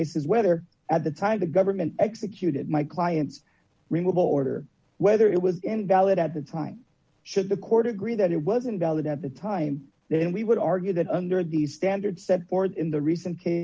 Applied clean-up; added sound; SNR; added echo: none; none; none; none.